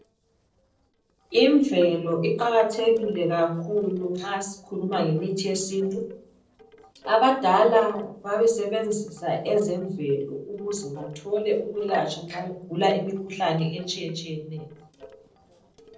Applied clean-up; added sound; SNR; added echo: neural separator model SepFormer DNS4.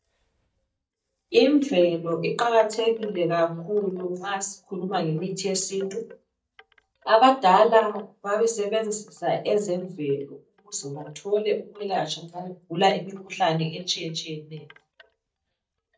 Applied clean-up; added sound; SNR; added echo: neural mask model DeepFilterNet 3.